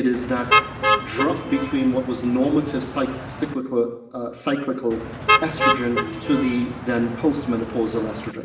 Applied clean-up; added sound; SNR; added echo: none; Motor vehicle (road); 1 dB; reverberation time 0.8 s.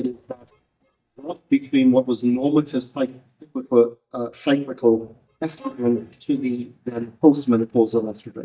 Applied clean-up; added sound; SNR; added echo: neural mask model DeepFilterNet 3.